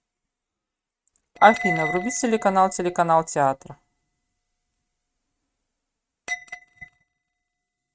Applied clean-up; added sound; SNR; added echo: neural mask model RNNoise.